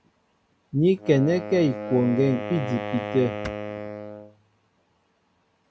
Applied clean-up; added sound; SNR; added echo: none; Wind instrument, woodwind instrument; 9 dB; none.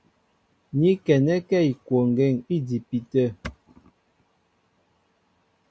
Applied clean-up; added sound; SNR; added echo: none; none; none; none.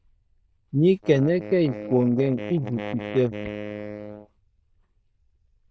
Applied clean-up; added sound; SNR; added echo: neural diffusion model UNIVERSE++.